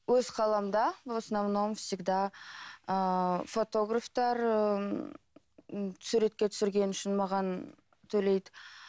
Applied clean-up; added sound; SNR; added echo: none; none; none; none.